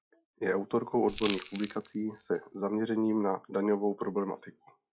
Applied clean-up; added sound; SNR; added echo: classical method log-MMSE.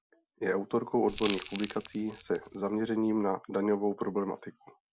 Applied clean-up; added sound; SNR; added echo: none; Crackle; 3 dB; none.